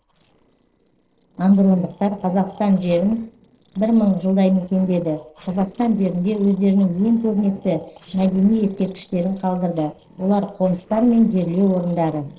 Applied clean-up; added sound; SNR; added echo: neural separator model SepFormer DNS4.